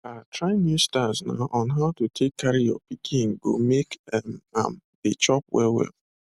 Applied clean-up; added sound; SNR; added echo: none; none; none; none.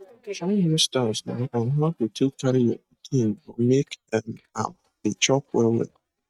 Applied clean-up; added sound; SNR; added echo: neural mask model DeepFilterNet 3.